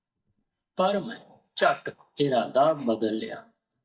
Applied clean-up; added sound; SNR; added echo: neural mask model DeepFilterNet 3.